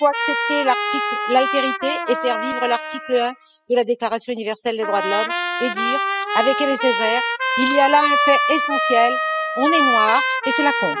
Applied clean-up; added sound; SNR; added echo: classical method spectral subtraction.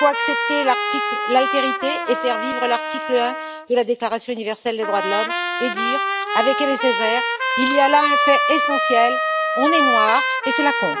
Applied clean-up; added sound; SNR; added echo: none; Trumpet; 0 dB; none.